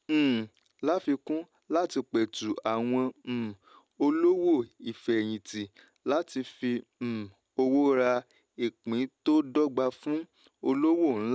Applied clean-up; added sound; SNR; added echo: none; none; none; none.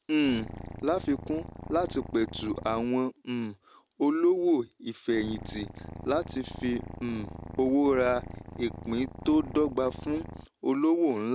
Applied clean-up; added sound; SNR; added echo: none; Purr; 12 dB; none.